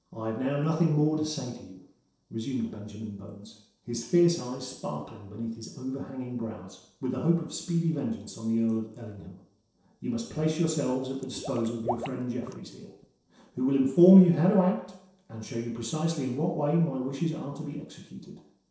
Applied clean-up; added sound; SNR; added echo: neural separator model SepFormer DNS4.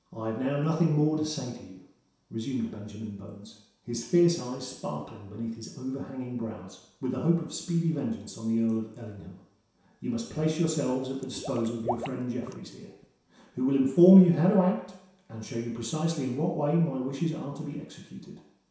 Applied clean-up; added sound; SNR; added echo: none; Water / Liquid; 14 dB; reverberation time 0.7 s.